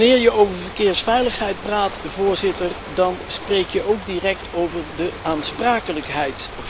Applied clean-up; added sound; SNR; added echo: none; Ocean; 12 dB; none.